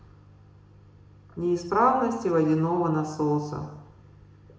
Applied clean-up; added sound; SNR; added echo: none; none; none; reverberation time 0.9 s.